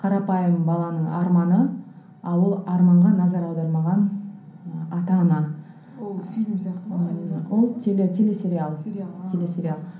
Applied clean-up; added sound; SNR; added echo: none; none; none; reverberation time 0.6 s.